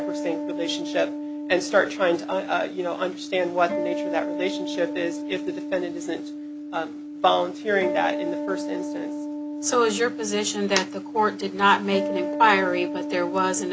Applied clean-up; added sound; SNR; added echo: none; Acoustic guitar; 6 dB; none.